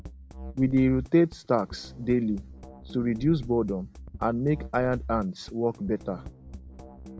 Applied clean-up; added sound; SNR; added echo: none; Drum kit; 14 dB; none.